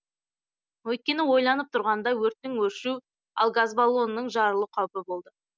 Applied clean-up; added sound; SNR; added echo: none; none; none; none.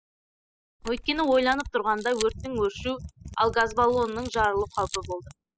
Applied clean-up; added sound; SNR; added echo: classical method spectral subtraction.